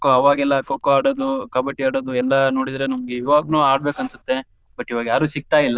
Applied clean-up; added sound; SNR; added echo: neural diffusion model UNIVERSE++.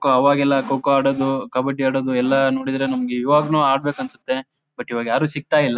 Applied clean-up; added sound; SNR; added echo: neural mask model RNNoise.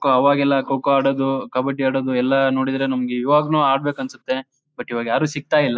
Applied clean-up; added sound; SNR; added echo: neural mask model Resemble Enhance denoiser.